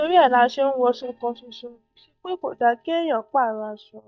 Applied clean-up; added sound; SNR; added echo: neural mask model DeepFilterNet 3.